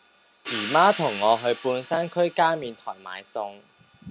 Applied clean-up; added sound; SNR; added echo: none; Hi-hat; 11 dB; none.